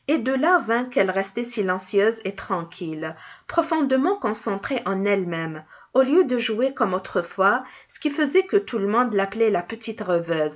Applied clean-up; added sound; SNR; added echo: none; none; none; none.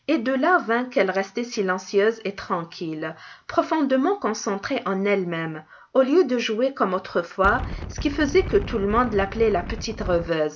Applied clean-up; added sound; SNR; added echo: none; Wind; 8 dB; none.